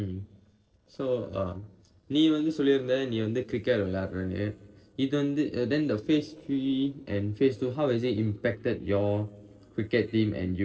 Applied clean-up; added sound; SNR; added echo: neural separator model SepFormer DNS4.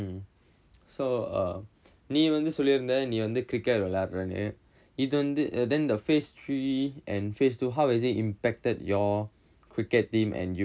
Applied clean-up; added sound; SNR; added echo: none; none; none; none.